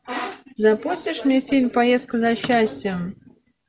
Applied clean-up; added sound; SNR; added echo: none; none; none; none.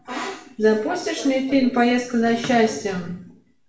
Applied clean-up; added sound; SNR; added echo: none; none; none; reverberation time 0.5 s.